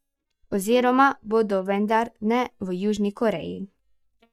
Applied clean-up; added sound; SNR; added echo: neural mask model DeepFilterNet 3.